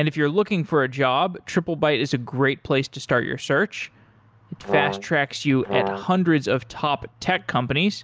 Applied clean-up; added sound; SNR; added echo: none; Brass instrument; 4 dB; none.